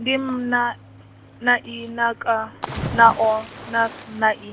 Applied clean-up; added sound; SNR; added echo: none; Cricket / Waves, surf; 14 dB; none.